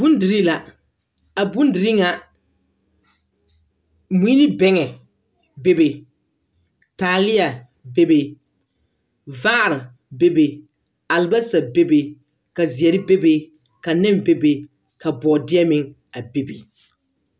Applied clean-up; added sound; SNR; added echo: none; none; none; none.